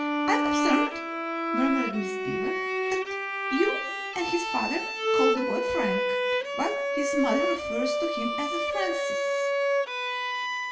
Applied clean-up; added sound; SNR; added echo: none; Bowed string instrument; -4 dB; reverberation time 0.8 s.